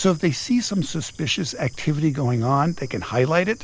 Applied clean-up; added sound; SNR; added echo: none; Bird / Insect; 19 dB; none.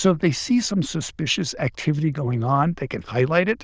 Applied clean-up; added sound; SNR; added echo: neural diffusion model UNIVERSE++.